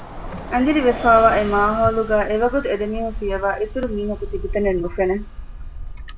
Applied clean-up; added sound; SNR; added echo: none; Bus; 10 dB; none.